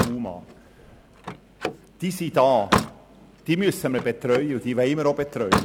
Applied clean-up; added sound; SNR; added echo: none; Slam; 5 dB; none.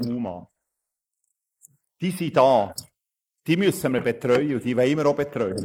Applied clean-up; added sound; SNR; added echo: neural mask model Resemble Enhance denoiser.